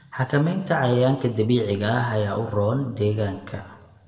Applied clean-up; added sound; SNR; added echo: none; none; none; reverberation time 0.9 s.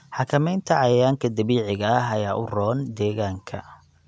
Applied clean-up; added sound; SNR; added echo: none; none; none; none.